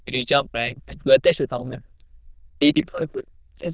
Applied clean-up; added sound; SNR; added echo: neural diffusion model UNIVERSE++.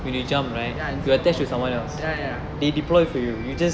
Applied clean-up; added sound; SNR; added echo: none; Wind instrument, woodwind instrument; 16 dB; none.